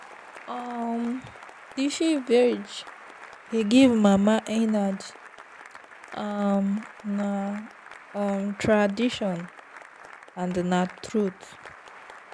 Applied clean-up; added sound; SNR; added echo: none; Applause / Cheering; 19 dB; none.